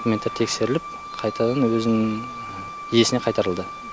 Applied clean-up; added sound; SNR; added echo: none; Wind instrument, woodwind instrument; 11 dB; none.